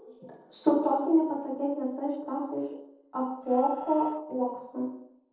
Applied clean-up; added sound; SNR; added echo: neural separator model SepFormer DNS4.